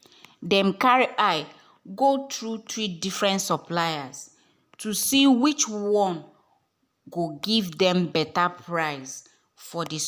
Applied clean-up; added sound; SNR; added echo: none; none; none; none.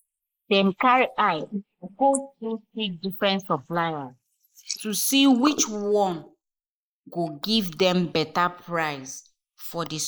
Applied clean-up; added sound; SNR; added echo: neural mask model Resemble Enhance denoiser.